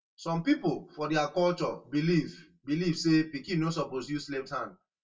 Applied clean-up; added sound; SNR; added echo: none; none; none; reverberation time 0.1 s.